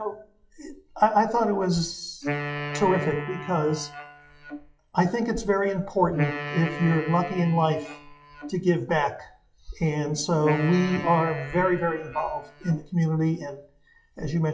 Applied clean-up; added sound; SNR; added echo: classical method WPE with log-MMSE.